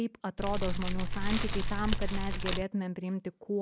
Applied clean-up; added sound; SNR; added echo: none; Fire; -4 dB; none.